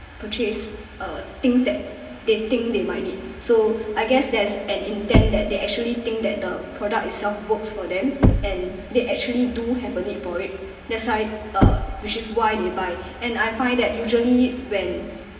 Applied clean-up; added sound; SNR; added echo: none; Knock / Wood; 2 dB; reverberation time 1.9 s.